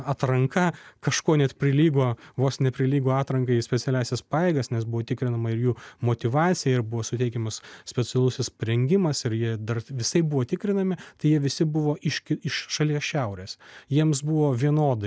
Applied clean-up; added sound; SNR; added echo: none; none; none; none.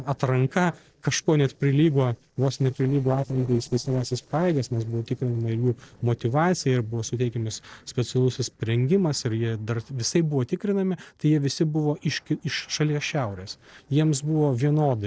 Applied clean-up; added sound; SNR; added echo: neural separator model SepFormer DNS4.